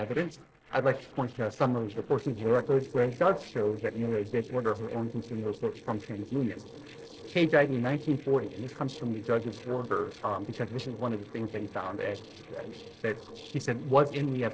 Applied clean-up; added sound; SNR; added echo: neural separator model SepFormer DNS4.